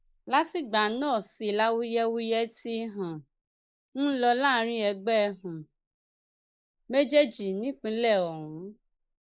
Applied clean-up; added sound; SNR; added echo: neural mask model Resemble Enhance denoiser.